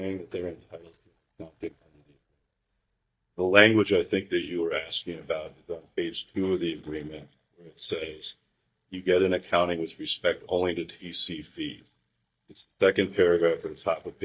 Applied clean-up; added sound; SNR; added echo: neural mask model DeepFilterNet 3.